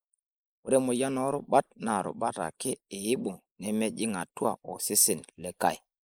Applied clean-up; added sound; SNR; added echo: neural mask model Resemble Enhance denoiser.